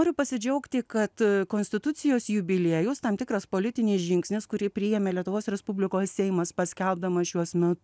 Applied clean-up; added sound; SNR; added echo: none; none; none; none.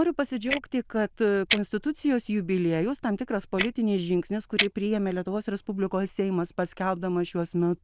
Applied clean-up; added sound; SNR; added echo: neural diffusion model UNIVERSE++.